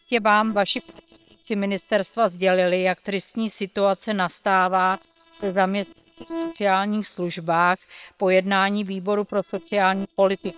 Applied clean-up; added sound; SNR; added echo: neural separator model SepFormer WHAM!.